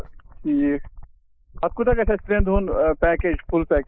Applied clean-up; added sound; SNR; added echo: neural mask model Resemble Enhance denoiser.